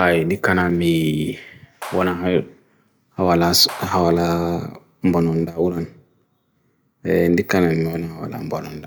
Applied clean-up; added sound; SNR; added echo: none; Clapping; 19 dB; none.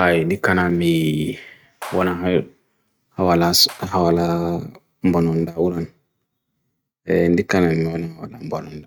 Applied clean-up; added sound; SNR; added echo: neural mask model RNNoise.